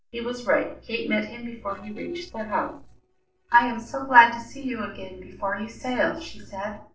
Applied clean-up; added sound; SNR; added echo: neural separator model SepFormer DNS4.